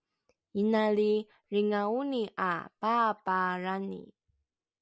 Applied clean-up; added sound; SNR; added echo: none; none; none; none.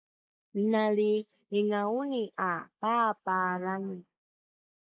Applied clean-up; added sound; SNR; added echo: neural mask model Resemble Enhance denoiser.